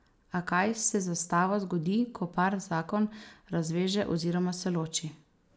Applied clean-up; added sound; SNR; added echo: none; none; none; none.